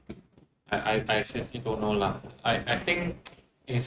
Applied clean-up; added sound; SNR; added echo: neural mask model RNNoise.